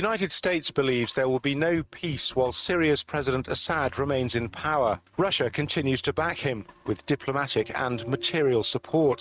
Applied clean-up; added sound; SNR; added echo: neural mask model RNNoise.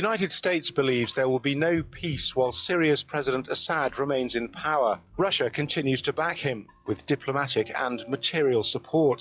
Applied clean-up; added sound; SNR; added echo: classical method log-MMSE.